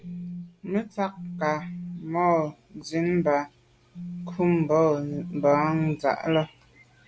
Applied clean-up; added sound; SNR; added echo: none; Telephone; 12 dB; none.